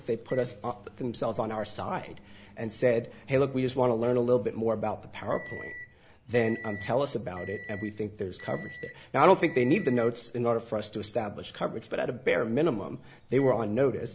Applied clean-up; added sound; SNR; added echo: none; Microwave oven + Wind chime / Percussion; 18 dB; none.